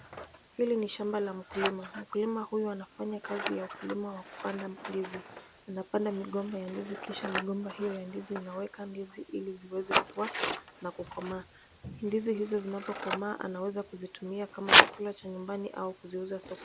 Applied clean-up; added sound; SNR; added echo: none; Scissors; 0 dB; none.